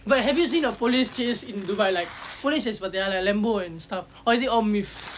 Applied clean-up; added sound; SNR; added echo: none; Tearing; 20 dB; none.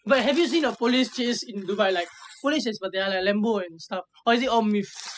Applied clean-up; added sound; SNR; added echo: classical method spectral subtraction.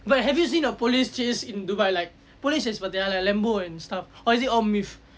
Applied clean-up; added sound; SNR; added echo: none; none; none; none.